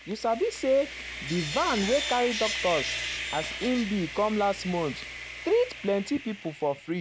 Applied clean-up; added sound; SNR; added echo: none; Sawing; 7 dB; none.